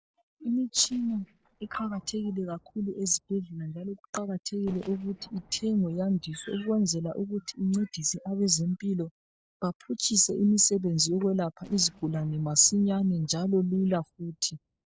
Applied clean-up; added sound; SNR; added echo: neural separator model SepFormer DNS4.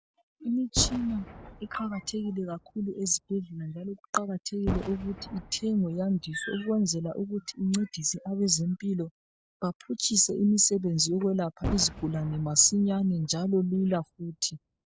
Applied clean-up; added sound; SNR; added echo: none; Boom; 12 dB; none.